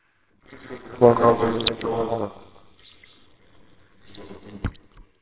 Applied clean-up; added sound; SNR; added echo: neural separator model SepFormer WHAMR!.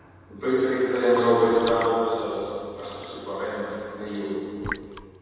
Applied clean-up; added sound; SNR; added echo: none; Raindrop / Drip / Trickle, dribble; 16 dB; reverberation time 2.1 s.